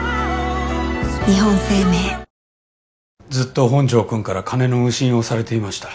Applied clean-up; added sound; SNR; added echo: none; none; none; none.